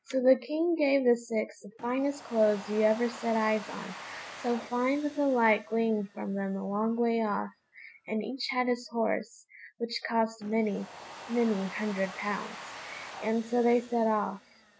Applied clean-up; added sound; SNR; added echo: none; Domestic sounds, home sounds; 18 dB; none.